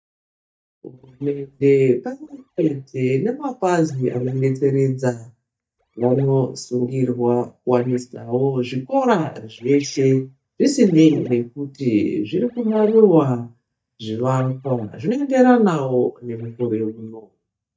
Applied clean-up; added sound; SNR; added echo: neural mask model DeepFilterNet 3.